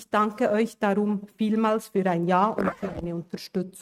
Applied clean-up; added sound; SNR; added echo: neural mask model RNNoise.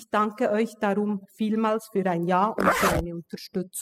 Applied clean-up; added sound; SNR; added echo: classical method spectral subtraction.